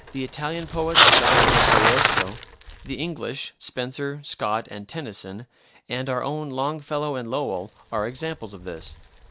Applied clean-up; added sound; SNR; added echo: none; Bicycle; -4 dB; none.